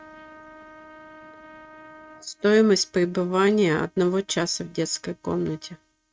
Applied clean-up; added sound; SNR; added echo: neural mask model RNNoise.